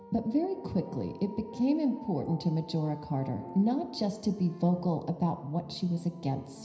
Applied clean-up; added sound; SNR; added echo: none; none; none; reverberation time 0.9 s.